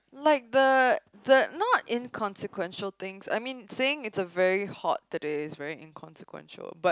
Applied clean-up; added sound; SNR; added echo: none; none; none; none.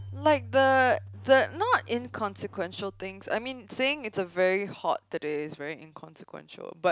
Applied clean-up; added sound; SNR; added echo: none; Keyboard (musical); 19 dB; none.